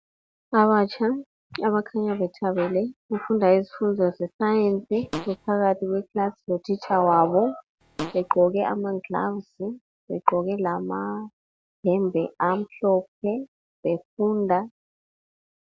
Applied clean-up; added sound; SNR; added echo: none; Fart; 11 dB; none.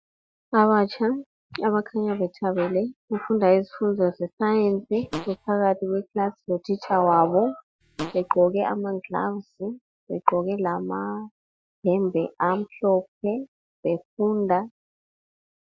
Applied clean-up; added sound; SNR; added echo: classical method Wiener filter.